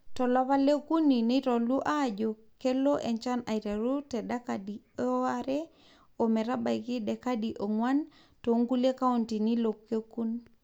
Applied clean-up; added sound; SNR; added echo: none; none; none; none.